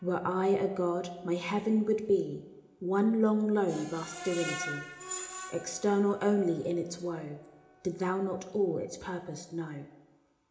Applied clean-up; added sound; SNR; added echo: none; Screech; 16 dB; reverberation time 0.8 s.